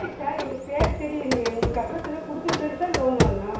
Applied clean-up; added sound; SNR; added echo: none; Printer; 0 dB; reverberation time 0.6 s.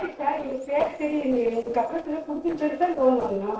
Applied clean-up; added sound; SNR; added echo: neural separator model SepFormer DNS4.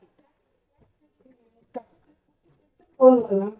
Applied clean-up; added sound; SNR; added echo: neural mask model DeepFilterNet 3.